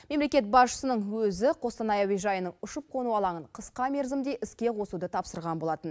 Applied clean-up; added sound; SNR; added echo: none; none; none; none.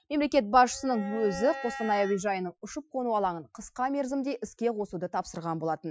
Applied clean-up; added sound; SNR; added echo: classical method Wiener filter.